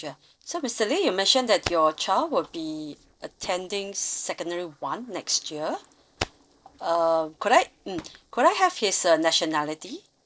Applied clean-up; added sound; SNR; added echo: neural separator model SepFormer DNS4.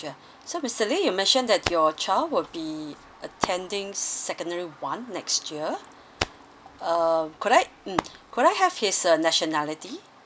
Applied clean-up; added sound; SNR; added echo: none; Hands; 11 dB; none.